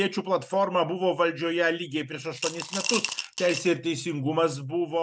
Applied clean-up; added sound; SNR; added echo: none; Coin (dropping) / Glass; 6 dB; none.